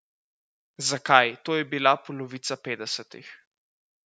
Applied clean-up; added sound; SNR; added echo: none; none; none; none.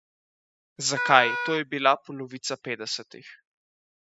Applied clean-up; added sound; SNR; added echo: classical method spectral subtraction.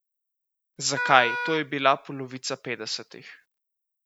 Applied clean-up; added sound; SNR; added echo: none; Wind instrument, woodwind instrument; 4 dB; none.